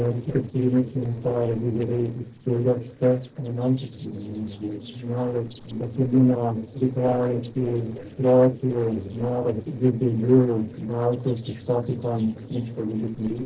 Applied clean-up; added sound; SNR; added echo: neural separator model SepFormer DNS4.